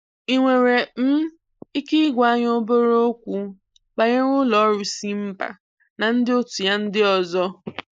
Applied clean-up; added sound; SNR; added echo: neural mask model Resemble Enhance denoiser.